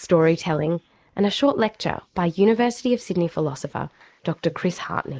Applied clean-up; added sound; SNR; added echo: neural mask model Resemble Enhance denoiser.